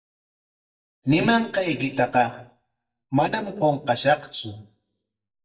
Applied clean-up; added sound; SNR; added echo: neural mask model DeepFilterNet 3.